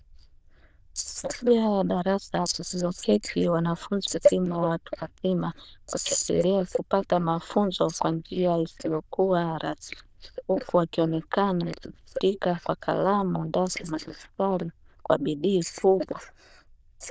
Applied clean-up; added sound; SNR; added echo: neural diffusion model UNIVERSE++.